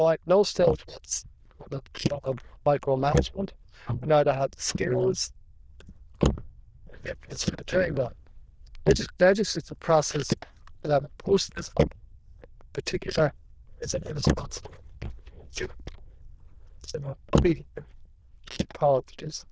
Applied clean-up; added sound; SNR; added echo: neural diffusion model UNIVERSE++.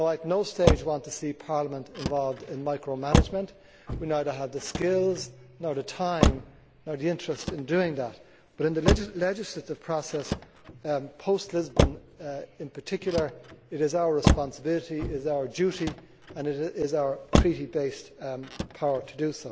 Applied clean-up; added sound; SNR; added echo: none; Motor vehicle (road); 1 dB; none.